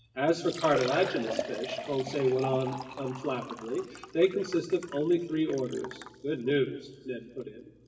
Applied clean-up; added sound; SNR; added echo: none; Liquid; 10 dB; reverberation time 1.8 s.